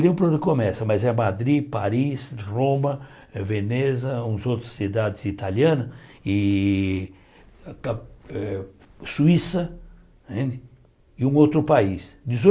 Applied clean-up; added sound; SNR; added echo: none; none; none; none.